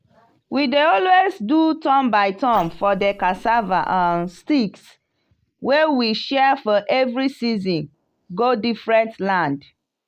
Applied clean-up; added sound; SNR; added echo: neural mask model Resemble Enhance denoiser.